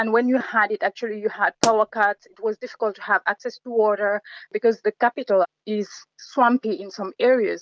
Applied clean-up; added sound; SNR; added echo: none; Explosion; 11 dB; none.